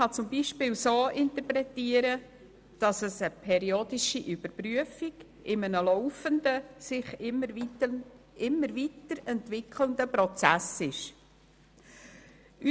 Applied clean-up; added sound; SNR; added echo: none; none; none; none.